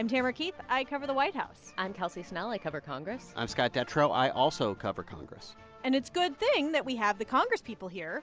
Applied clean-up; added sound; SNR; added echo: none; none; none; none.